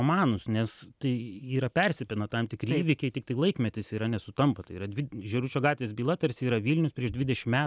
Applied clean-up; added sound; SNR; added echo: none; none; none; none.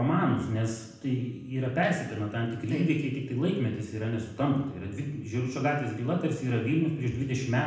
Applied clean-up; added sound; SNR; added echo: none; none; none; reverberation time 0.8 s.